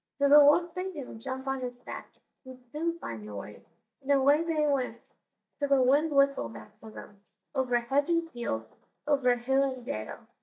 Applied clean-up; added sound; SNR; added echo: neural mask model DeepFilterNet 3.